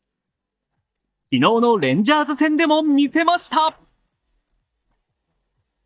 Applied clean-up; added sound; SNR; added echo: neural mask model DeepFilterNet 3.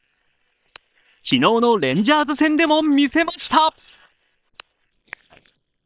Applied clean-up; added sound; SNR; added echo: neural separator model SepFormer WHAM!.